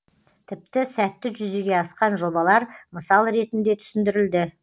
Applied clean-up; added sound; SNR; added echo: none; none; none; none.